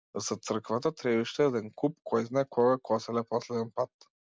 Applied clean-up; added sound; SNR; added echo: none; none; none; none.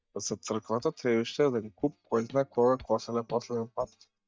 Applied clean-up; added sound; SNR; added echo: neural mask model DeepFilterNet 3.